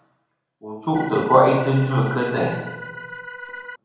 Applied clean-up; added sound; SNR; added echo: none; Organ; 14 dB; reverberation time 0.9 s.